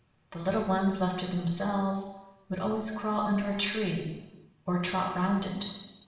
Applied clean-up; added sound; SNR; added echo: none; none; none; reverberation time 0.9 s.